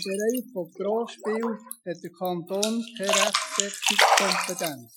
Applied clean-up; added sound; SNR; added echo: classical method Wiener filter.